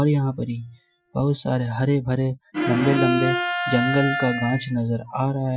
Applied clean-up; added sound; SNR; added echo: classical method Wiener filter.